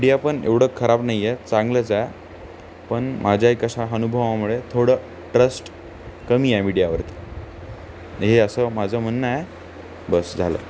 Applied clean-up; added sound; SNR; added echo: none; none; none; none.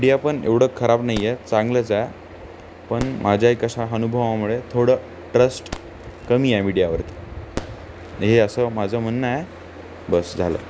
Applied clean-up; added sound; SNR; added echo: none; Fireworks; 18 dB; none.